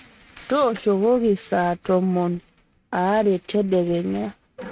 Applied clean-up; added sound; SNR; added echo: neural mask model RNNoise.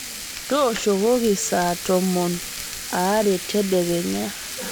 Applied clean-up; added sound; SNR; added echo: none; Frying (food); 10 dB; none.